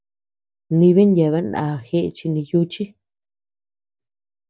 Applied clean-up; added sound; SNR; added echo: none; none; none; none.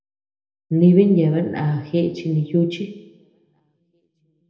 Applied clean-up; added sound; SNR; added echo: none; none; none; reverberation time 0.8 s.